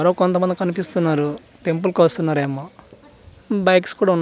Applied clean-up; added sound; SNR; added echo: none; none; none; none.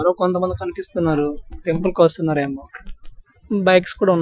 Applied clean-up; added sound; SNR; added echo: classical method Wiener filter.